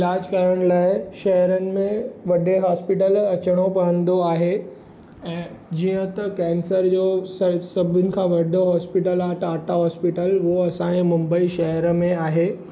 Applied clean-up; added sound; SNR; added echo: none; none; none; none.